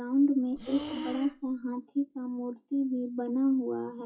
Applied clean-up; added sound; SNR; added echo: classical method WPE with log-MMSE.